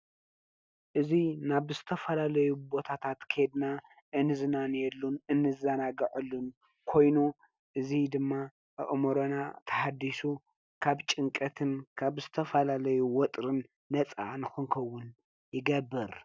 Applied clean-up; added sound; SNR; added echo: none; none; none; none.